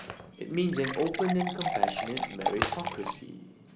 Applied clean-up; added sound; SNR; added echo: none; Fill (with liquid) / Water + Shatter; 1 dB; none.